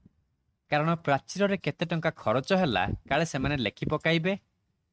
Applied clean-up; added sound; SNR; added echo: neural mask model RNNoise.